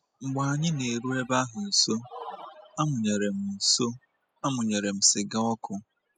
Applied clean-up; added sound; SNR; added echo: classical method spectral subtraction.